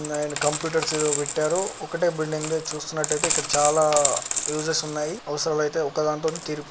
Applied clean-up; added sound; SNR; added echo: none; Coin (dropping); 4 dB; none.